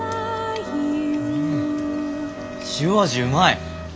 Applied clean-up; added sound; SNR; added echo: none; Wind instrument, woodwind instrument; 15 dB; none.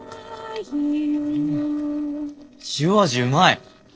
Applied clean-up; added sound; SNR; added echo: neural separator model SepFormer DNS4.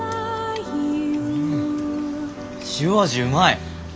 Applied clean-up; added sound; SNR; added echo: none; none; none; none.